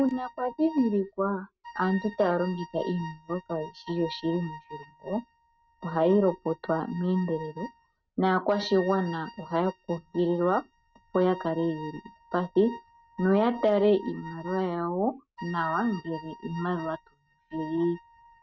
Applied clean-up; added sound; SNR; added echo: neural mask model RNNoise.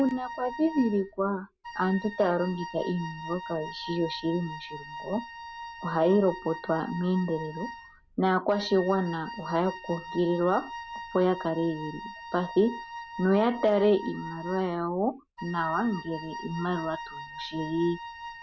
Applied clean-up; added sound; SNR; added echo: none; Wind instrument, woodwind instrument; 12 dB; none.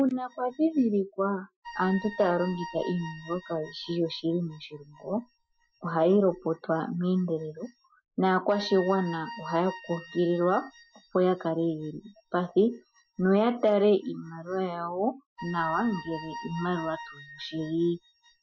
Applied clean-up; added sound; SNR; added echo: classical method Wiener filter.